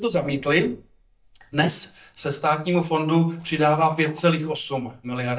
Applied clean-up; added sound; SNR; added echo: neural mask model DeepFilterNet 3.